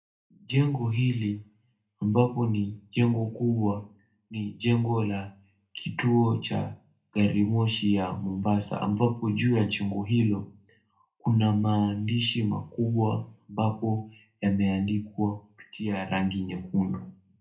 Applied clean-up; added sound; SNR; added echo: none; none; none; reverberation time 0.3 s.